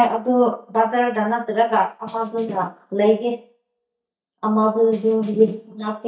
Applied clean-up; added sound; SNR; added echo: neural mask model DeepFilterNet 3.